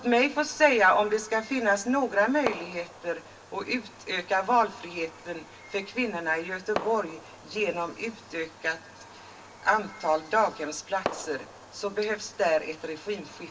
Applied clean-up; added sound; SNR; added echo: none; Fireworks; 15 dB; reverberation time 0.2 s.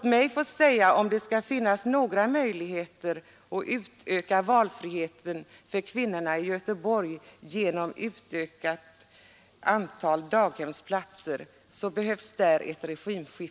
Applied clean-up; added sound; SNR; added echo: none; none; none; none.